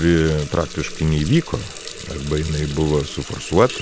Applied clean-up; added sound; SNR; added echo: none; Water tap, faucet; 13 dB; none.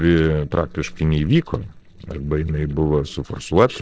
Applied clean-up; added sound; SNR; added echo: neural separator model SepFormer DNS4.